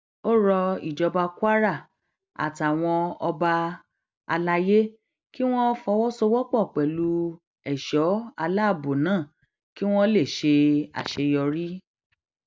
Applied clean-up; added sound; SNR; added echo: none; none; none; none.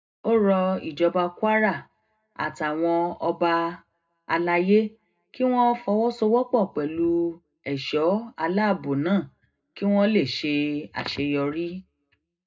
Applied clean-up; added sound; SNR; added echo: none; none; none; reverberation time 0.2 s.